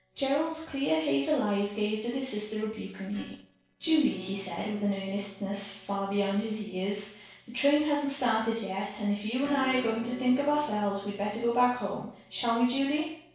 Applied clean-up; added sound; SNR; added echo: neural separator model SepFormer DNS4.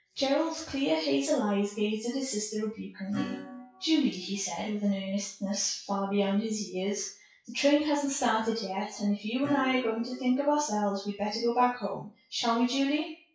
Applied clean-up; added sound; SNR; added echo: classical method WPE with log-MMSE.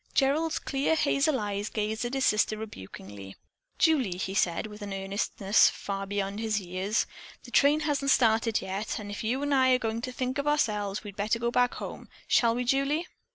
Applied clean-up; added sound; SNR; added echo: none; none; none; none.